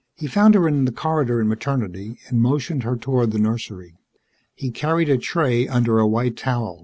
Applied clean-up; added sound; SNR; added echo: none; none; none; none.